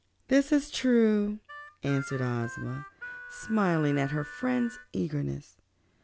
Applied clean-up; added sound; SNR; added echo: none; Harmonica; 14 dB; none.